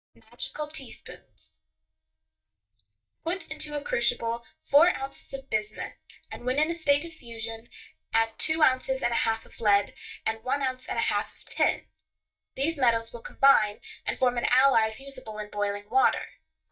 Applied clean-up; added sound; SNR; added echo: neural mask model DeepFilterNet 3.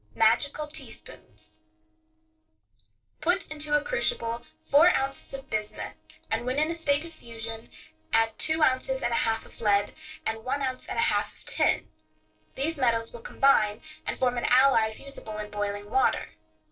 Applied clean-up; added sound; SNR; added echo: neural separator model SepFormer DNS4.